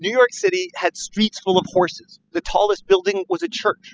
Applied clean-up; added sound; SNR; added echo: classical method spectral subtraction.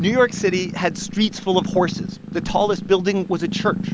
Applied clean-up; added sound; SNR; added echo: none; Purr; 8 dB; none.